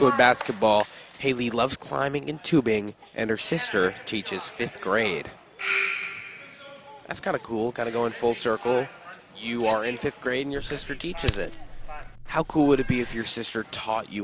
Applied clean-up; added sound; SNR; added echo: none; Fire; 7 dB; none.